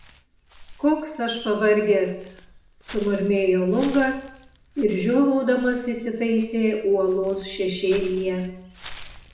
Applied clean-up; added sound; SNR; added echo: none; Walk, footsteps / Bird; 18 dB; reverberation time 0.7 s.